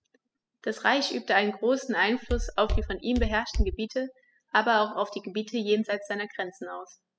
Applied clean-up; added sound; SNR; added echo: classical method spectral subtraction.